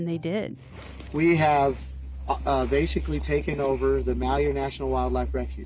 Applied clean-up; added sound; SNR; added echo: none; none; none; none.